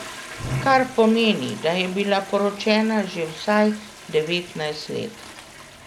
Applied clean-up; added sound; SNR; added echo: none; Toilet flush; 14 dB; none.